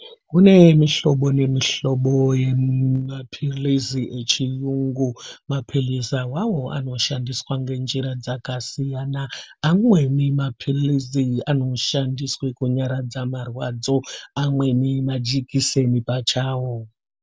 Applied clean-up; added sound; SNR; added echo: none; none; none; none.